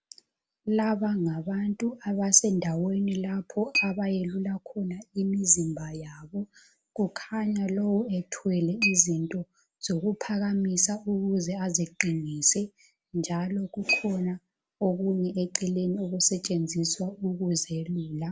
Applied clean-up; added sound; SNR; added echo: none; Chink, clink; 13 dB; none.